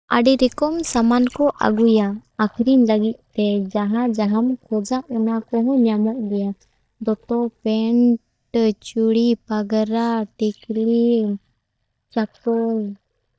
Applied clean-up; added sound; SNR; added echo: neural mask model DeepFilterNet 3.